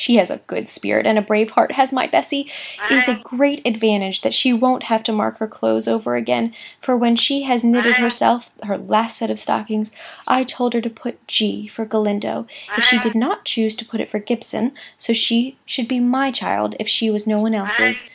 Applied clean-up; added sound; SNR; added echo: neural mask model Resemble Enhance denoiser.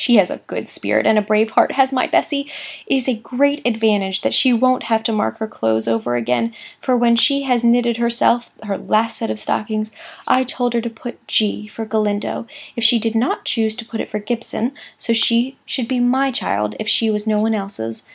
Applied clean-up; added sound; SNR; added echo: none; none; none; none.